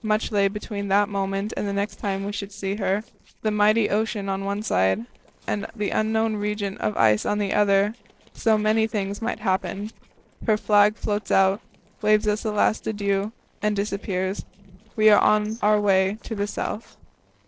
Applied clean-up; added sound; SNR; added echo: neural separator model SepFormer DNS4.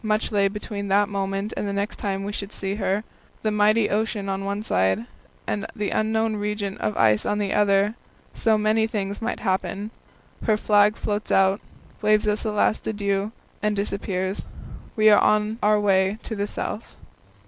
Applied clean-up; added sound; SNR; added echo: none; none; none; none.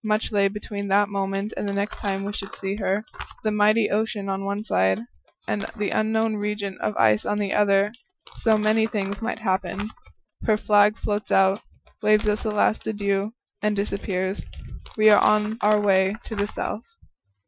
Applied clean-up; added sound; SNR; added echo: classical method Wiener filter.